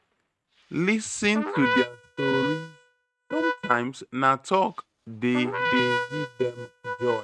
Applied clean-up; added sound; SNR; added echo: neural mask model RNNoise.